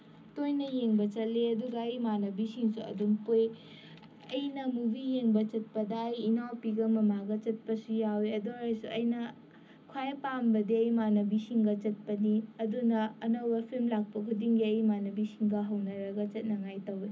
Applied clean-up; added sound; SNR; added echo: none; none; none; reverberation time 0.4 s.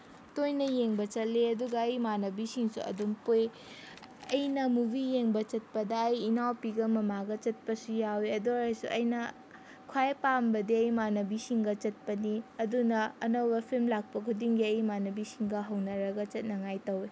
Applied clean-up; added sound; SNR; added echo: none; none; none; none.